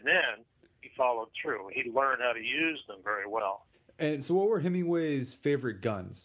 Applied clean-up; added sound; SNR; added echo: none; none; none; none.